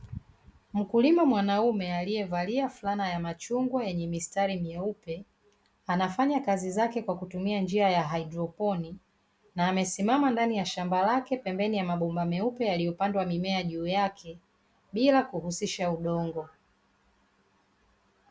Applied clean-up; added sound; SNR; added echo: none; none; none; none.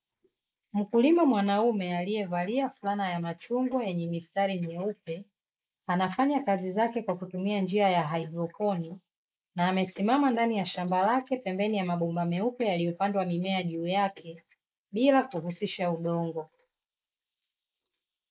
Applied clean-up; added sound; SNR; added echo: neural mask model Resemble Enhance denoiser.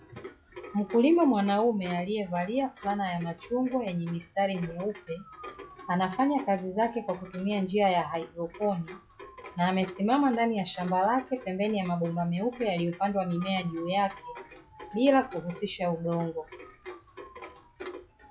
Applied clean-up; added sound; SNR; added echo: classical method log-MMSE.